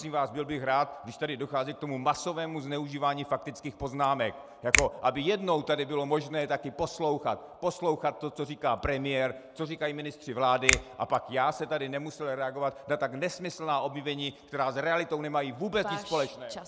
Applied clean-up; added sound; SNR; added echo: none; Finger snapping; 2 dB; none.